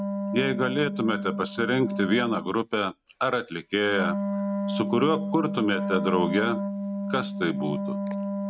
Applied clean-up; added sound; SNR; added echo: neural mask model RNNoise.